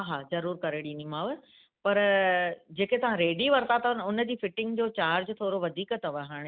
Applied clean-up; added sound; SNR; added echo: none; none; none; none.